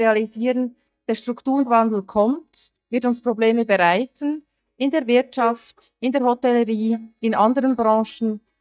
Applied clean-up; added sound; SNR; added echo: neural mask model DeepFilterNet 3.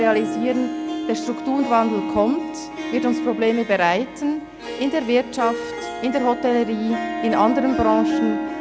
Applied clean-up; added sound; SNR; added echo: none; Harp; 5 dB; none.